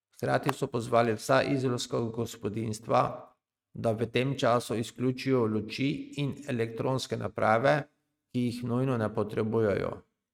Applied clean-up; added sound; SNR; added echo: neural mask model RNNoise.